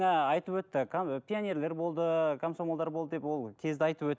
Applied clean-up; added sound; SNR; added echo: none; none; none; none.